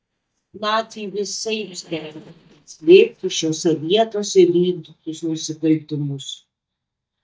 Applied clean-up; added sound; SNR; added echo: neural mask model DeepFilterNet 3.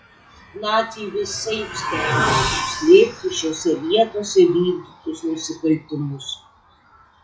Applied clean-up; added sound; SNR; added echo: classical method WPE with log-MMSE.